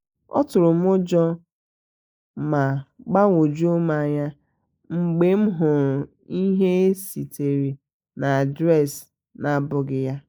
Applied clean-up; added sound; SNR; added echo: neural mask model Resemble Enhance denoiser.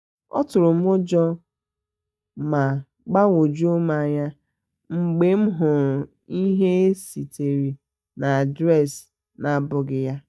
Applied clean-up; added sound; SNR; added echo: neural mask model DeepFilterNet 3.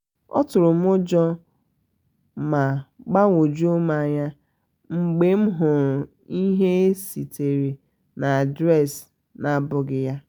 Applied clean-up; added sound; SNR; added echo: none; none; none; none.